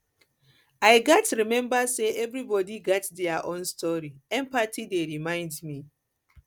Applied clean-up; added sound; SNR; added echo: none; none; none; none.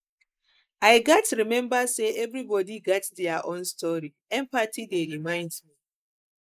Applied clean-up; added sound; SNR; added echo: neural mask model Resemble Enhance denoiser.